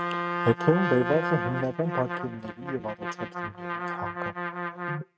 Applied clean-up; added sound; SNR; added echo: neural mask model RNNoise.